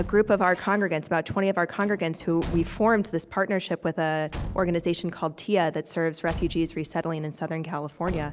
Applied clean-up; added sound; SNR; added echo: none; Slam / Truck / Car; 14 dB; none.